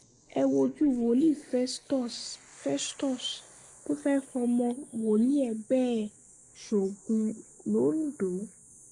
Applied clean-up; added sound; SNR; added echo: neural mask model Resemble Enhance denoiser.